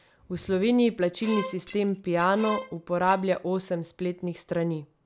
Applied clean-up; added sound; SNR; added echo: none; Shatter + Bowed string instrument; 12 dB; none.